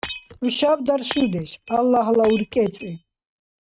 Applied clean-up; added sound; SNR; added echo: neural mask model RNNoise.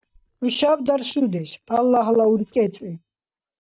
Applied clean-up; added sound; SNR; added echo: neural mask model DeepFilterNet 3.